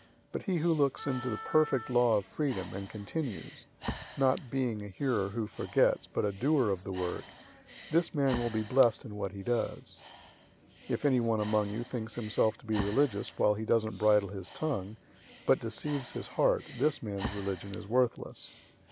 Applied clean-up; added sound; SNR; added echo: none; Breathing + Wind instrument, woodwind instrument; 16 dB; none.